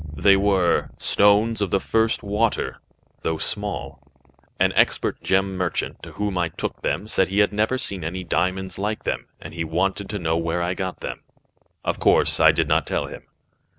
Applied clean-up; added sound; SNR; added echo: neural mask model RNNoise.